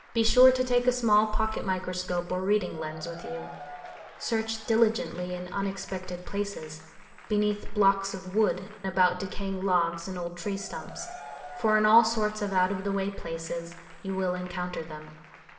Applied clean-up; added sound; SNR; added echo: none; Applause / Crowd / Cheering; 20 dB; reverberation time 1.6 s.